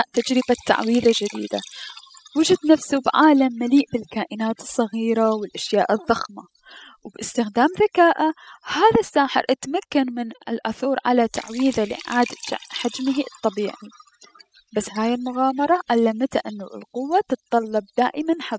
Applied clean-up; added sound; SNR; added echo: classical method spectral subtraction.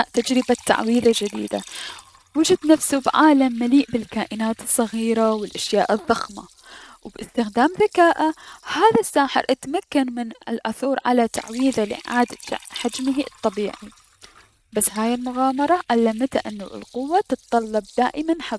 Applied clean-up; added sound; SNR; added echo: neural mask model RNNoise.